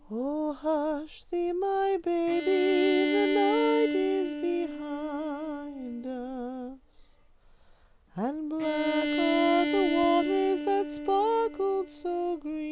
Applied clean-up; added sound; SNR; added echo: none; Bowed string instrument; 4 dB; none.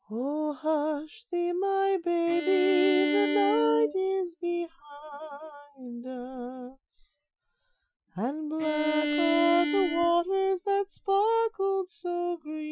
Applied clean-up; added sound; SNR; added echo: classical method Wiener filter.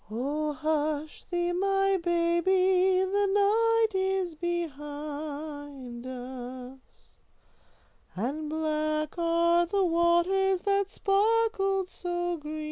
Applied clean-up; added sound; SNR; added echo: none; none; none; none.